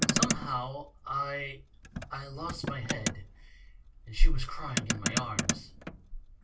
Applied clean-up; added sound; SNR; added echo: none; Motor vehicle (road); 3 dB; reverberation time 0.2 s.